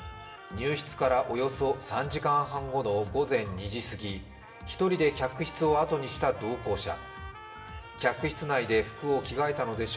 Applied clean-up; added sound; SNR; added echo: none; Trumpet; 19 dB; reverberation time 0.8 s.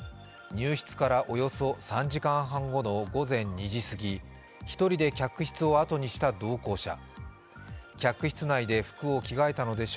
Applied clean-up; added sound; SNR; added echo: none; none; none; none.